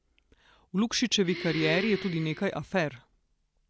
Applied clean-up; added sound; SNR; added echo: none; Breathing; 10 dB; none.